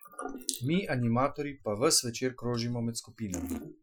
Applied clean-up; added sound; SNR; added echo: classical method Wiener filter.